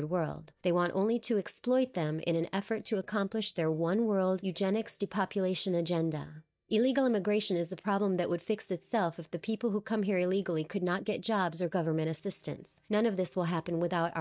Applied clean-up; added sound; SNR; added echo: neural mask model DeepFilterNet 3.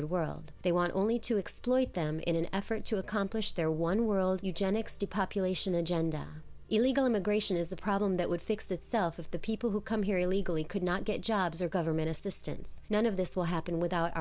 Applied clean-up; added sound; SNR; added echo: none; none; none; none.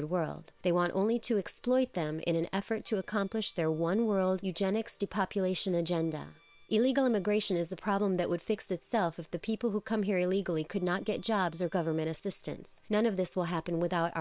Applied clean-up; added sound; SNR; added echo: neural separator model SepFormer WHAM!.